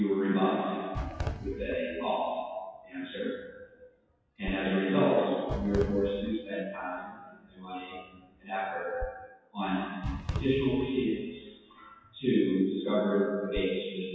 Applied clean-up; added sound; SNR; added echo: classical method WPE with log-MMSE.